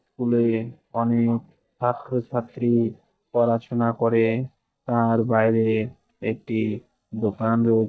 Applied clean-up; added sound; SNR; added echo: neural mask model DeepFilterNet 3.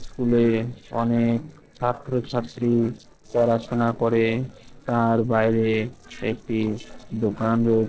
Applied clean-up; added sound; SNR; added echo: neural separator model SepFormer DNS4.